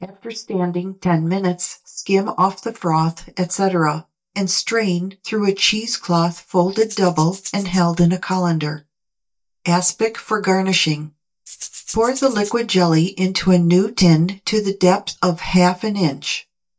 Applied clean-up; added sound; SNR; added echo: neural mask model DeepFilterNet 3.